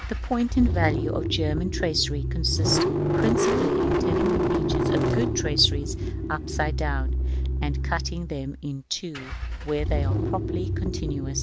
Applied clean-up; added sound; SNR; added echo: none; Engine starting / Car; -4 dB; none.